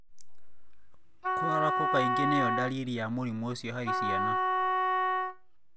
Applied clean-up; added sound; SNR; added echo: none; Wind instrument, woodwind instrument; -4 dB; none.